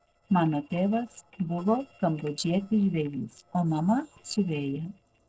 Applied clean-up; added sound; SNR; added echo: neural separator model SepFormer DNS4.